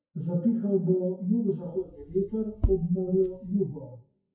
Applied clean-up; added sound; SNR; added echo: classical method WPE with log-MMSE.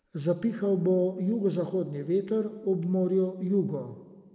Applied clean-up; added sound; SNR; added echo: none; none; none; none.